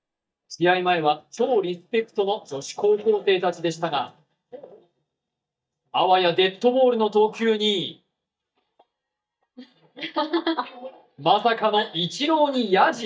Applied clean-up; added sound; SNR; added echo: neural mask model DeepFilterNet 3.